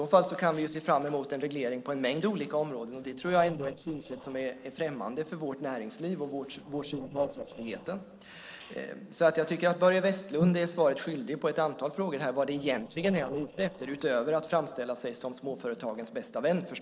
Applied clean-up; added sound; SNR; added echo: neural separator model SepFormer DNS4.